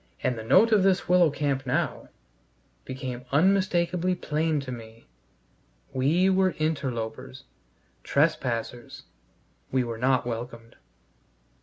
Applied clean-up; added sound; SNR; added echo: none; none; none; none.